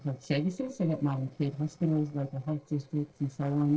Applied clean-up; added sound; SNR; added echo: neural separator model SepFormer DNS4.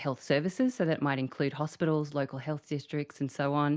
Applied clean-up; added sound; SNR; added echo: none; none; none; none.